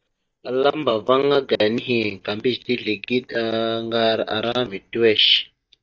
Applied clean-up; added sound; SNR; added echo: neural mask model DeepFilterNet 3.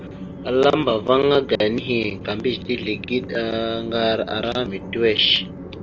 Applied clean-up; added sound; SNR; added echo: none; Train; 13 dB; none.